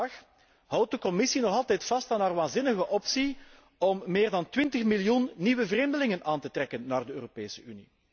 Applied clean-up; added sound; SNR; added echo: none; none; none; none.